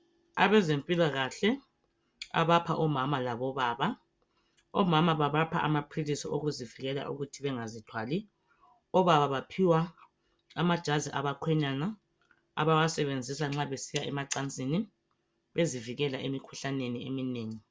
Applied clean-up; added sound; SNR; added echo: none; none; none; none.